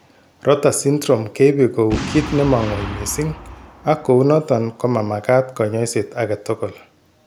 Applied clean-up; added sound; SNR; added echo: none; Boom; 14 dB; none.